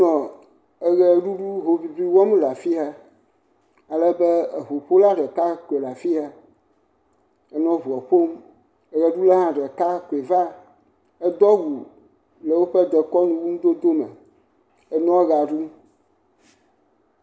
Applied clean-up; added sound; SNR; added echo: none; none; none; none.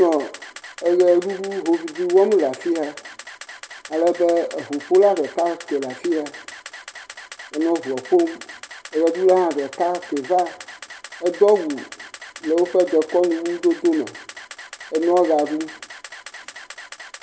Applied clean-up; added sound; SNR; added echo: none; Camera; 17 dB; none.